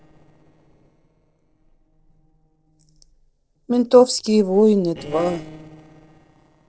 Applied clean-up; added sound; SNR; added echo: neural separator model SepFormer DNS4.